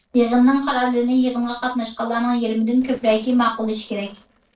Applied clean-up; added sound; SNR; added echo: neural separator model SepFormer DNS4.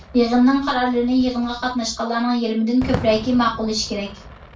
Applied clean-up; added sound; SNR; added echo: none; Fireworks; 15 dB; reverberation time 0.2 s.